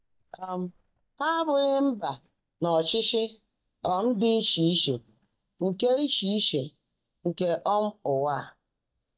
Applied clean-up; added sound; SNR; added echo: neural mask model DeepFilterNet 3.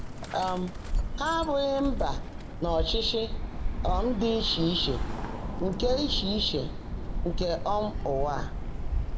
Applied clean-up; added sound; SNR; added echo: none; Bird; 1 dB; reverberation time 2.0 s.